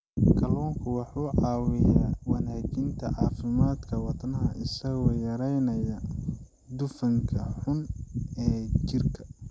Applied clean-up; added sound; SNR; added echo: none; none; none; none.